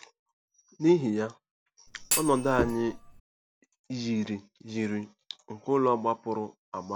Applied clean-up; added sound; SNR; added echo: none; Thump, thud; 3 dB; none.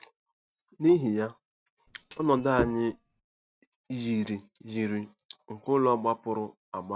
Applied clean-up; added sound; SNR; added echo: neural mask model RNNoise.